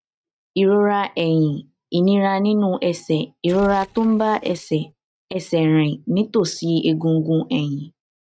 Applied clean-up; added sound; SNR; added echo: neural mask model RNNoise.